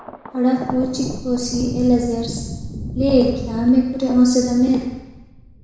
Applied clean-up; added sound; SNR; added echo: none; Thunder; 11 dB; reverberation time 1.0 s.